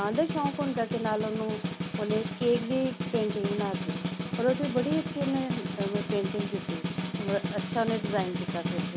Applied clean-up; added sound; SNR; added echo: none; Snare drum; 2 dB; none.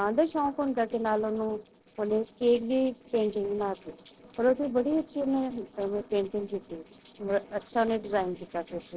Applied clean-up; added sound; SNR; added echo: neural separator model SepFormer DNS4.